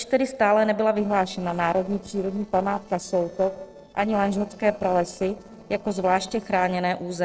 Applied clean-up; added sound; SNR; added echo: neural separator model SepFormer DNS4.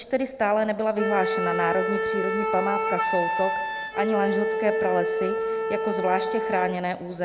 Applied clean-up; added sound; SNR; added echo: none; Wind instrument, woodwind instrument; 0 dB; none.